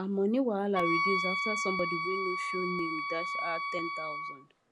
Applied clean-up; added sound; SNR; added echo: none; Wind instrument, woodwind instrument; 1 dB; none.